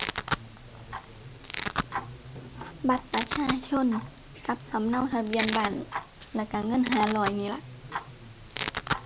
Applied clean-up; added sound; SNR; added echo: none; Tick-tock + Domestic sounds, home sounds; 5 dB; none.